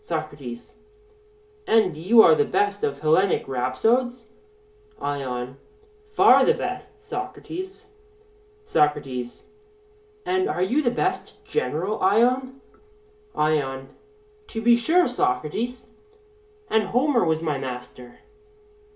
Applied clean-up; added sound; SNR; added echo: none; none; none; reverberation time 0.4 s.